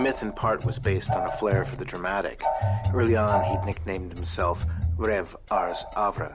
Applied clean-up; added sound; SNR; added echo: none; none; none; none.